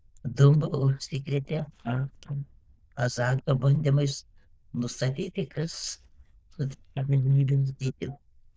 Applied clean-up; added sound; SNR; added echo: neural diffusion model UNIVERSE++.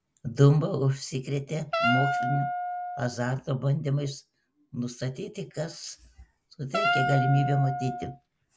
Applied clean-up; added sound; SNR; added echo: none; Wind instrument, woodwind instrument; 2 dB; none.